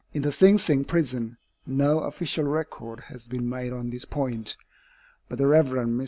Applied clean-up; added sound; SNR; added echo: none; none; none; none.